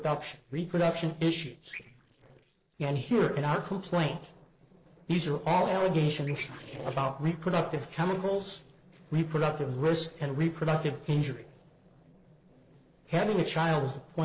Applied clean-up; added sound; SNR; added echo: neural separator model SepFormer DNS4.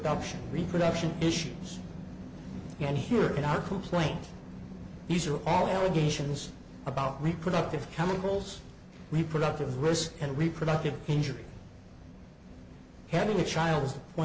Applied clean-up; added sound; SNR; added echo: none; none; none; none.